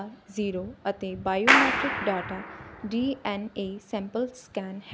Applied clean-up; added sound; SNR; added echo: none; Clapping; 0 dB; none.